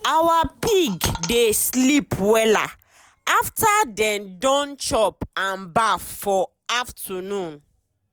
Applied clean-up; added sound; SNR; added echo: none; Coin (dropping); 11 dB; none.